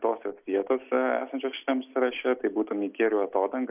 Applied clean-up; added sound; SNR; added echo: neural mask model Resemble Enhance denoiser.